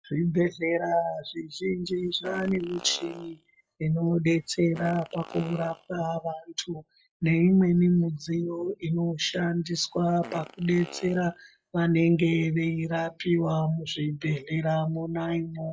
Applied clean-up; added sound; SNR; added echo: classical method log-MMSE.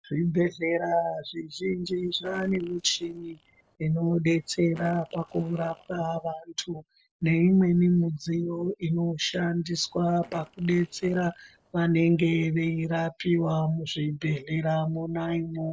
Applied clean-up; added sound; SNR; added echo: neural separator model SepFormer DNS4.